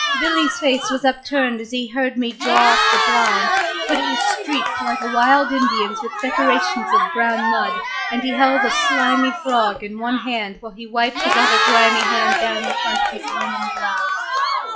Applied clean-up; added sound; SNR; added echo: classical method WPE with log-MMSE.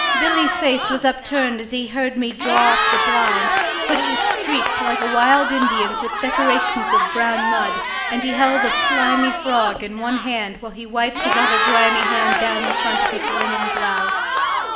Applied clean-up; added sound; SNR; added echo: none; Cheering; -2 dB; reverberation time 3.0 s.